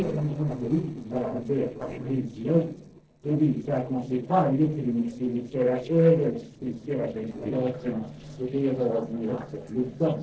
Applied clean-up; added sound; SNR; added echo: neural separator model SepFormer DNS4.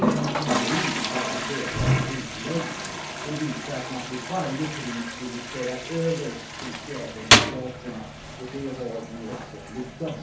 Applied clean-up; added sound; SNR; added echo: none; Toilet flush; -4 dB; reverberation time 0.6 s.